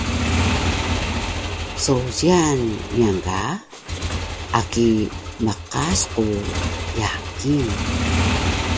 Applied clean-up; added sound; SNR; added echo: none; Motorcycle / Engine; 1 dB; none.